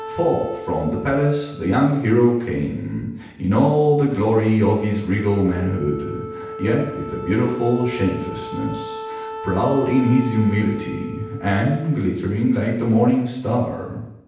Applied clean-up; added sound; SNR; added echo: none; Wind instrument, woodwind instrument; 14 dB; reverberation time 0.9 s.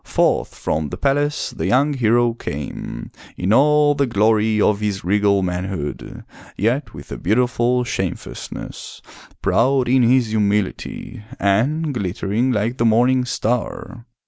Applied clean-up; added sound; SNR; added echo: none; none; none; none.